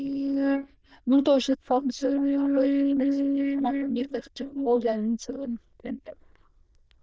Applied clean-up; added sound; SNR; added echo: neural diffusion model UNIVERSE++.